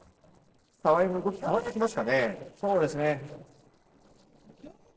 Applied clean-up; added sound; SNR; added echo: neural separator model SepFormer DNS4.